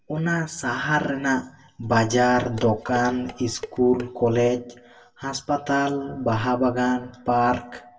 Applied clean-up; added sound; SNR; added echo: none; Dishes, pots, and pans; 18 dB; reverberation time 0.1 s.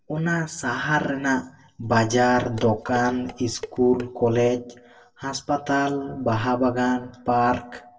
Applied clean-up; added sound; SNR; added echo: neural separator model SepFormer DNS4.